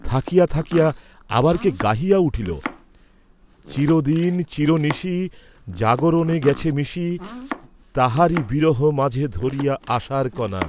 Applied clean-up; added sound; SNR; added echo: none; Domestic sounds, home sounds; 16 dB; none.